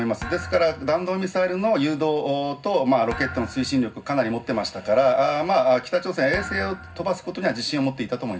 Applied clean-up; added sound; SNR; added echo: none; Thump, thud; 15 dB; reverberation time 0.4 s.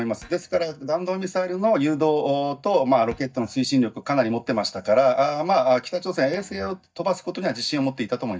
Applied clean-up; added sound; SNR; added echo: neural mask model DeepFilterNet 3.